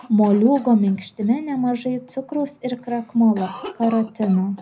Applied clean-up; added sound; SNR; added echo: none; Cough; 19 dB; reverberation time 0.4 s.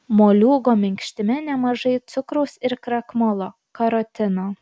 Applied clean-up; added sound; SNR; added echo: none; none; none; none.